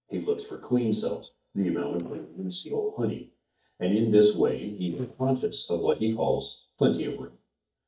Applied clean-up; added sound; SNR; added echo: neural mask model DeepFilterNet 3.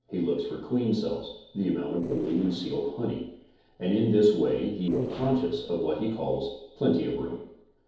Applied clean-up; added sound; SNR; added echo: neural separator model SepFormer DNS4.